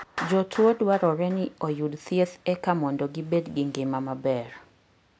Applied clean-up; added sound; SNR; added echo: none; Clapping; 18 dB; none.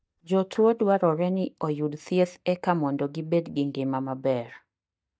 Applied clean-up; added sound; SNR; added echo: neural mask model DeepFilterNet 3.